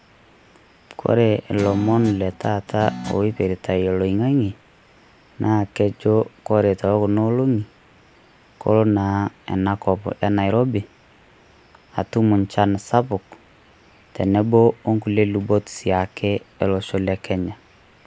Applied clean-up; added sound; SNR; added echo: none; Guitar; 14 dB; none.